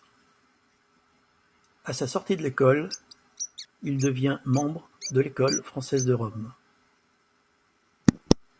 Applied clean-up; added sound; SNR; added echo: none; Bird; 11 dB; none.